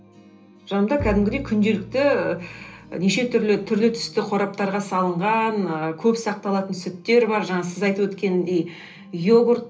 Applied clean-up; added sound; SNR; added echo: none; Bowed string instrument; 14 dB; reverberation time 0.3 s.